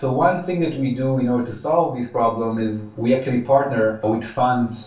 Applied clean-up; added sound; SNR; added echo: none; none; none; reverberation time 0.3 s.